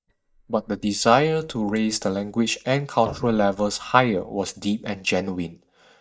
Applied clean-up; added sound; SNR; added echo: neural mask model DeepFilterNet 3.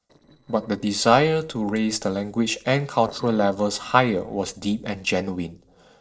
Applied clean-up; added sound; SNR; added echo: neural separator model SepFormer DNS4.